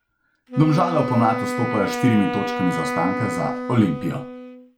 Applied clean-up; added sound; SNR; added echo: none; Wind instrument, woodwind instrument; 5 dB; none.